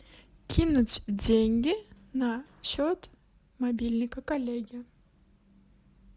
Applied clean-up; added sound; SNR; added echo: none; none; none; none.